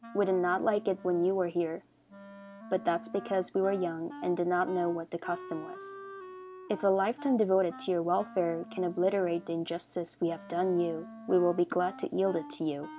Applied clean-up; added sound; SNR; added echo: none; Wind instrument, woodwind instrument; 17 dB; none.